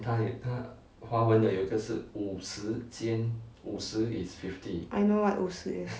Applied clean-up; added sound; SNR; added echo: none; none; none; none.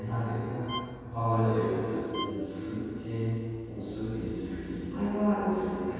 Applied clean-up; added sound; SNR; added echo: none; Bowed string instrument; 12 dB; reverberation time 2.1 s.